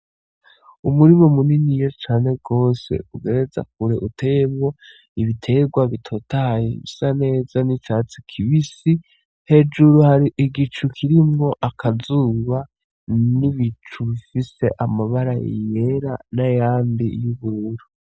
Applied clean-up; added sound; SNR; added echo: none; none; none; none.